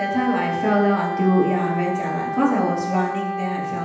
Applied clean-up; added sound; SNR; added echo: none; Wind instrument, woodwind instrument; 5 dB; reverberation time 0.9 s.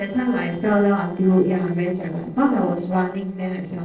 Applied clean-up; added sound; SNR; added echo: neural separator model SepFormer DNS4.